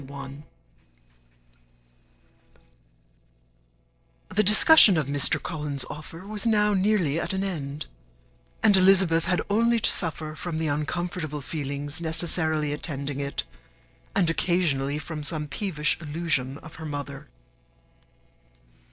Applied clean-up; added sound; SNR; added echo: neural separator model SepFormer DNS4.